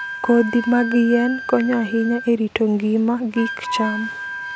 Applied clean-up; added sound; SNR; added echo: none; Wind instrument, woodwind instrument; 10 dB; none.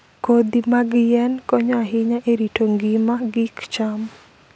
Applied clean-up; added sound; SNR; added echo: none; none; none; none.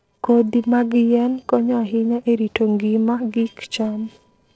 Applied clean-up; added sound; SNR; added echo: neural separator model SepFormer DNS4.